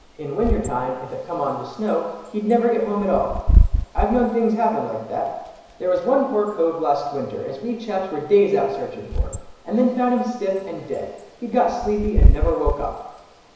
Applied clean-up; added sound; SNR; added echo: none; Wind / Bird; 2 dB; reverberation time 1.0 s.